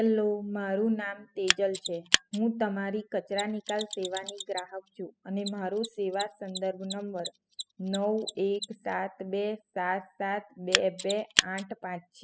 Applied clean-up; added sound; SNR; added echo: classical method spectral subtraction.